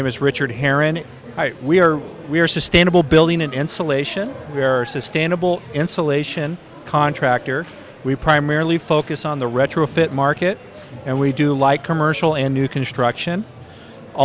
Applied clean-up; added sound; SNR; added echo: none; none; none; none.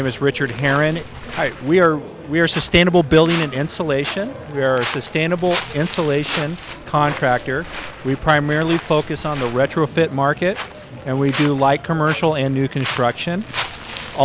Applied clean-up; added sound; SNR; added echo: none; Walk, footsteps; 12 dB; none.